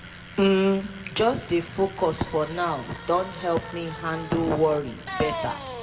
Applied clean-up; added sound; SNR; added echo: none; Bicycle; 12 dB; reverberation time 0.8 s.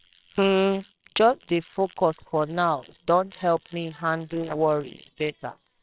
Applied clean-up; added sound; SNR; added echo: neural separator model SepFormer WHAMR!.